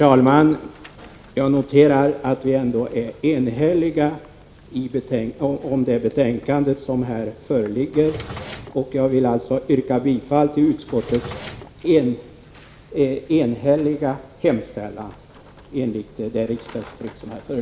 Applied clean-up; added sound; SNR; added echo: none; Drawer open or close; 14 dB; none.